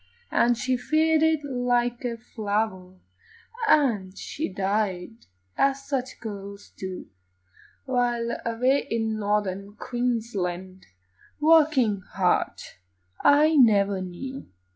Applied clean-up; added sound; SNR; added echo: none; none; none; none.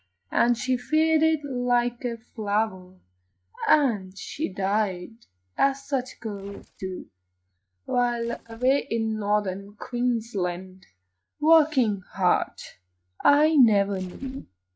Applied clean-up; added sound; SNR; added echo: neural mask model RNNoise.